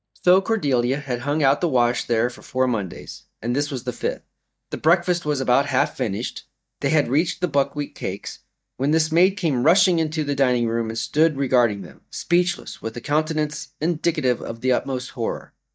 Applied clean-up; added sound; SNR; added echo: neural mask model DeepFilterNet 3.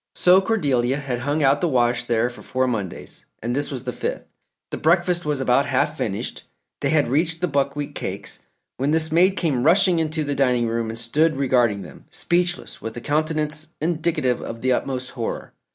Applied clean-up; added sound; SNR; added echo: none; none; none; none.